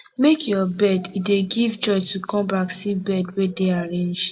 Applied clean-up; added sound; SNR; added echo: none; none; none; reverberation time 1.4 s.